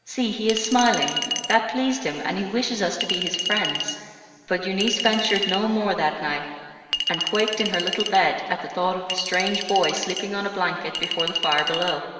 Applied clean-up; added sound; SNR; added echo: none; Chink, clink; 6 dB; reverberation time 2.1 s.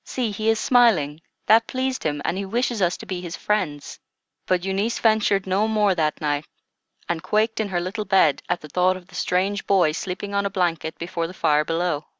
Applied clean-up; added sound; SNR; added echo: none; none; none; none.